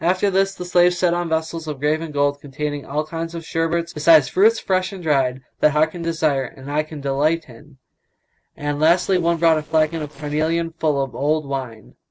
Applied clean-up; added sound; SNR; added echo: neural separator model SepFormer DNS4.